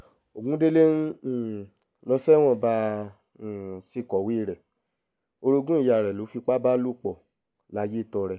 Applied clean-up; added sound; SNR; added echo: none; none; none; none.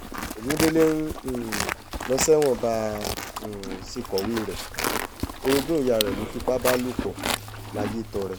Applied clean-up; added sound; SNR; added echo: none; Livestock, farm animals, working animals; 5 dB; none.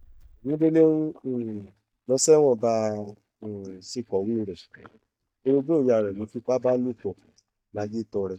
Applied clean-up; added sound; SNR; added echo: neural mask model DeepFilterNet 3.